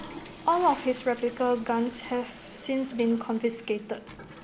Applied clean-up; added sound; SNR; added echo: none; Toilet flush / Water; 17 dB; none.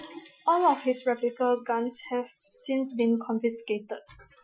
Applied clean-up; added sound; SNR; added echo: classical method Wiener filter.